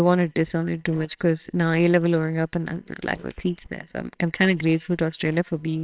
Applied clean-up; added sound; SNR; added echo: neural separator model SepFormer WHAMR!.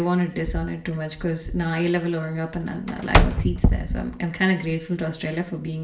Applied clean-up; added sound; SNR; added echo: none; Slam / Wood; -1 dB; reverberation time 0.5 s.